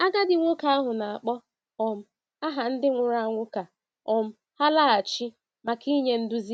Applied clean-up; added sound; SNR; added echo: none; none; none; none.